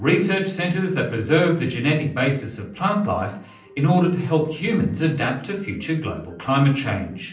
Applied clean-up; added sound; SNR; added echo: none; none; none; reverberation time 0.6 s.